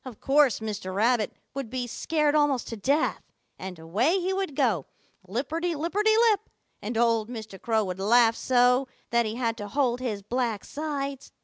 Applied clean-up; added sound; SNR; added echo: none; none; none; none.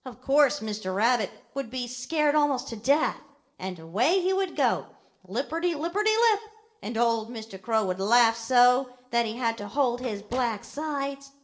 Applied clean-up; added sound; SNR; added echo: neural separator model SepFormer DNS4.